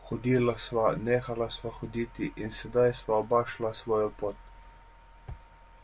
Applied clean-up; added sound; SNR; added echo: none; none; none; none.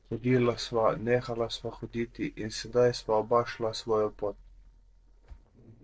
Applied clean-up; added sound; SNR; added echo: neural separator model SepFormer DNS4.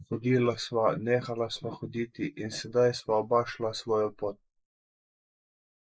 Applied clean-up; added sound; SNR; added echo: neural mask model Resemble Enhance denoiser.